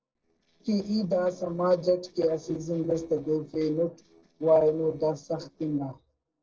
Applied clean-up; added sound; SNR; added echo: neural separator model SepFormer DNS4.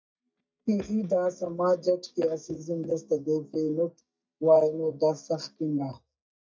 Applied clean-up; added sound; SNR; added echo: neural mask model DeepFilterNet 3.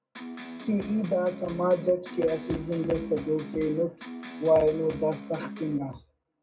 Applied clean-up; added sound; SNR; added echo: none; Electric guitar; 12 dB; reverberation time 0.3 s.